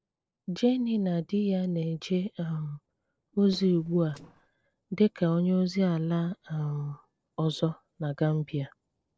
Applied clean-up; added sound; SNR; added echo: neural separator model SepFormer DNS4.